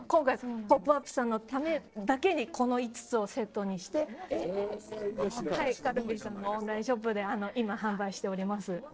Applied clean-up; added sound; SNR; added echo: neural separator model SepFormer DNS4.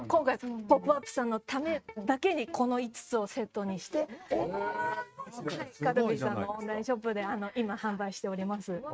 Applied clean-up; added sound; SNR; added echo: neural mask model RNNoise.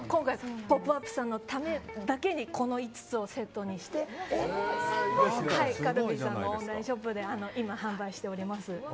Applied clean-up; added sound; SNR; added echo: none; Electric guitar; 19 dB; none.